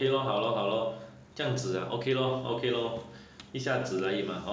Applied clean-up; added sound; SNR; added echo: none; none; none; none.